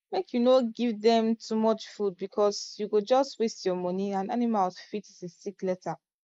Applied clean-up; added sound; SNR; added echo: neural mask model Resemble Enhance denoiser.